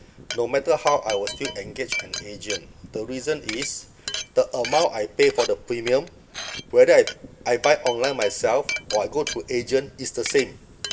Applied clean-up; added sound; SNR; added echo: none; Glass; 11 dB; reverberation time 0.5 s.